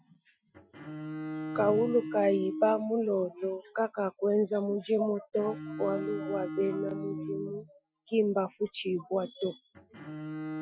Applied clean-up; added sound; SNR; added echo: classical method Wiener filter.